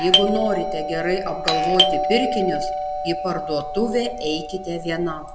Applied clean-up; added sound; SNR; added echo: none; Doorbell; 0 dB; none.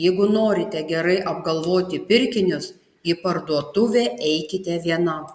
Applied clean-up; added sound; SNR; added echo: none; none; none; none.